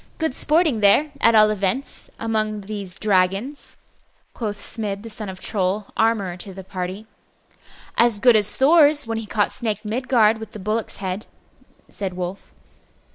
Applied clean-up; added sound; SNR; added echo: neural mask model Resemble Enhance denoiser.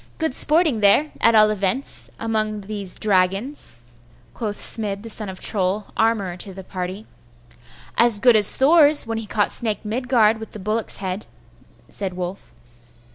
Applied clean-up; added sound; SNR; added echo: none; none; none; none.